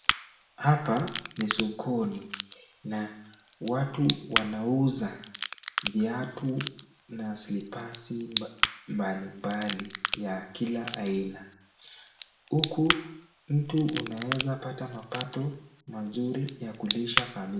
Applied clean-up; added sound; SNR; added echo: none; Crack / Crackle; 3 dB; reverberation time 0.7 s.